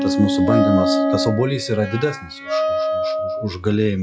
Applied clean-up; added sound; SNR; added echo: classical method log-MMSE.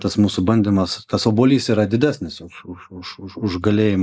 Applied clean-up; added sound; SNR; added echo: neural mask model Resemble Enhance denoiser.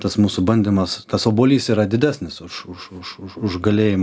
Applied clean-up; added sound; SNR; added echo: none; none; none; none.